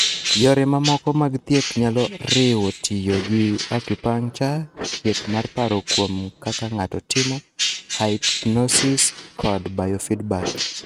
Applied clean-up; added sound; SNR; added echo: neural mask model RNNoise.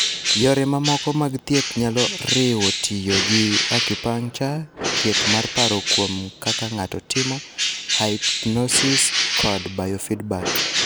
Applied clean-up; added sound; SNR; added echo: none; Bird; 1 dB; none.